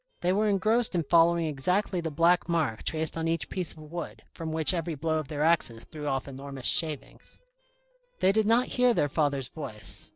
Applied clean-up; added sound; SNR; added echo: neural separator model SepFormer DNS4.